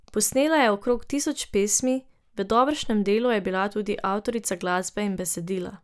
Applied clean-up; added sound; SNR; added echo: none; none; none; none.